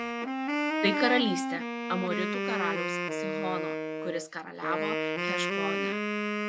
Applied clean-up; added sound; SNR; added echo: none; Wind instrument, woodwind instrument; -3 dB; none.